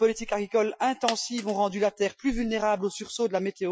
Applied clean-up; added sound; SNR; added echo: classical method Wiener filter.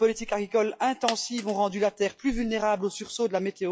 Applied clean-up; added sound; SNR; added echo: classical method log-MMSE.